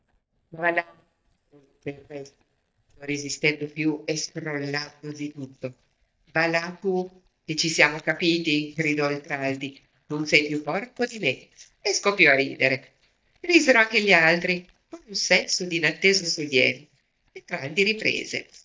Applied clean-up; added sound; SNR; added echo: neural mask model DeepFilterNet 3.